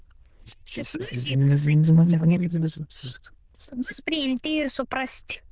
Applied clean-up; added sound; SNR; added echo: neural diffusion model UNIVERSE++.